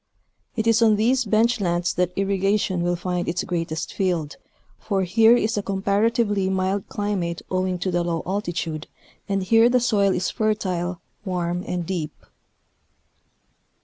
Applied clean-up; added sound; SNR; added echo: none; none; none; none.